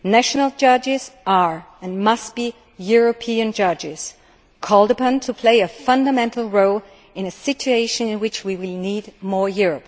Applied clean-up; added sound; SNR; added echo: none; none; none; none.